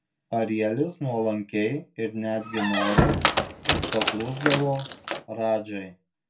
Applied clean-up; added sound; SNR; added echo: none; Squeak; -3 dB; reverberation time 0.2 s.